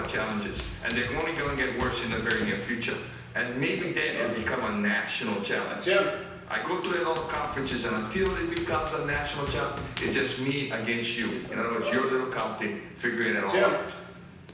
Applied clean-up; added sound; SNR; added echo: none; Run; 5 dB; reverberation time 0.9 s.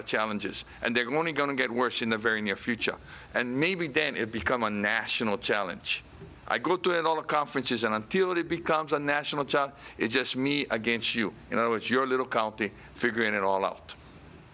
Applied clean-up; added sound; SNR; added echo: none; none; none; none.